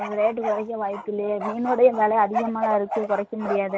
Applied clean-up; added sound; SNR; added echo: none; Bark; 9 dB; none.